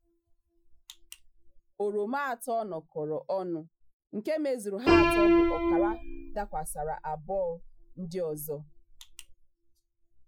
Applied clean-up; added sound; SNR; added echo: classical method Wiener filter.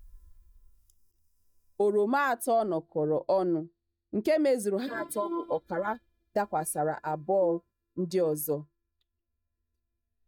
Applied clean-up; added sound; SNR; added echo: neural mask model DeepFilterNet 3.